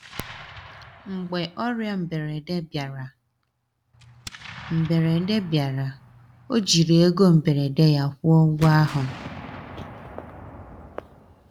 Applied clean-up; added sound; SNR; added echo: none; Explosion; 19 dB; none.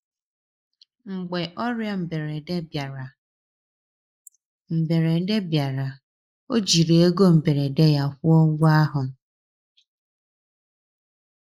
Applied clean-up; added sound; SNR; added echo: neural mask model Resemble Enhance denoiser.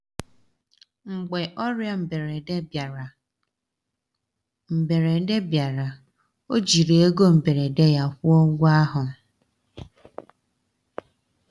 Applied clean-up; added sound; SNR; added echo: none; none; none; none.